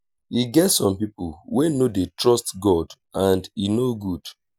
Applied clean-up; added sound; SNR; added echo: none; none; none; none.